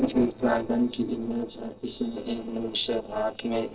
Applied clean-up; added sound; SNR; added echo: neural separator model SepFormer DNS4.